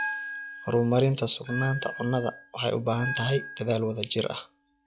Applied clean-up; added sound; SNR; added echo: classical method log-MMSE.